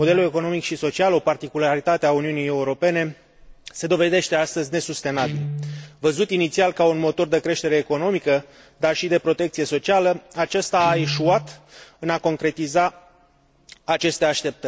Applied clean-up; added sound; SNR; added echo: none; Guitar; 16 dB; none.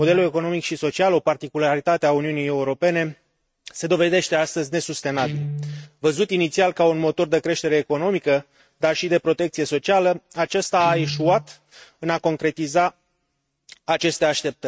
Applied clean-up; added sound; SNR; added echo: neural mask model RNNoise.